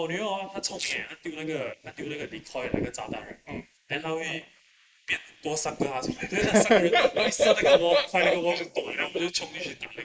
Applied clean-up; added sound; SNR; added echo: neural mask model Resemble Enhance denoiser.